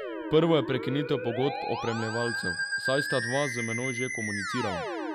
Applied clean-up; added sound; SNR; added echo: none; Musical instrument; 3 dB; none.